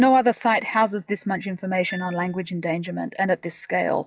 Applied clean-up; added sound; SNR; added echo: classical method log-MMSE.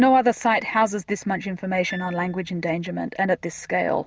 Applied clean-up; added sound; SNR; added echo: none; Piano; 19 dB; none.